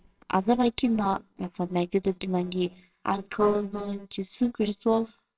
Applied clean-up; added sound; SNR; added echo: neural separator model SepFormer WHAMR!.